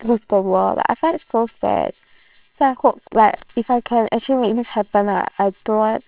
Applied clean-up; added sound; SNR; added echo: neural separator model SepFormer WHAMR!.